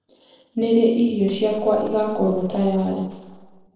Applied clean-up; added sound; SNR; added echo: neural separator model SepFormer DNS4.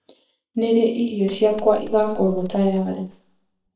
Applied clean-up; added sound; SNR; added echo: neural mask model DeepFilterNet 3.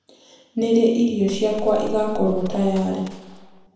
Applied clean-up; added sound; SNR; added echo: none; Gunshot, gunfire; 11 dB; reverberation time 0.9 s.